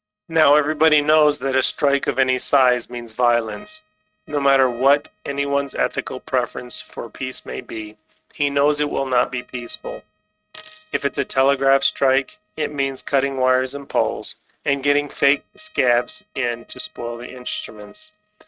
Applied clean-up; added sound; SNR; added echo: neural mask model RNNoise.